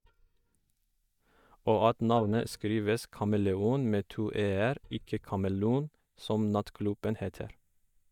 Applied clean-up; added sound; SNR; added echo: neural mask model DeepFilterNet 3.